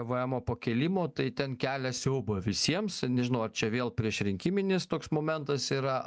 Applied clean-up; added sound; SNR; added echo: none; none; none; none.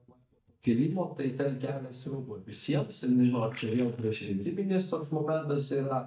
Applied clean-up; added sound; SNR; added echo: neural mask model DeepFilterNet 3.